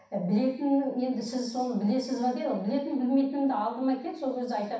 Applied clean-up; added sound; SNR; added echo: none; none; none; reverberation time 0.7 s.